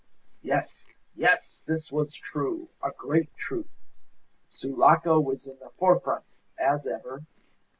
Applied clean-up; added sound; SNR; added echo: none; Chewing, mastication; 17 dB; none.